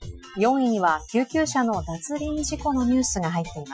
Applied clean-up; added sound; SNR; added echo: classical method Wiener filter.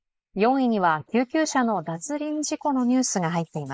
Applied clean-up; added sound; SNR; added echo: neural mask model Resemble Enhance denoiser.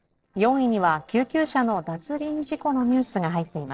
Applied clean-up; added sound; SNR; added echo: neural separator model SepFormer DNS4.